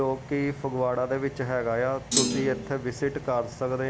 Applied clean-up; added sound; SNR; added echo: none; Thump, thud; 1 dB; none.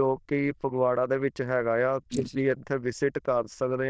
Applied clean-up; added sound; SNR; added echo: neural diffusion model UNIVERSE++.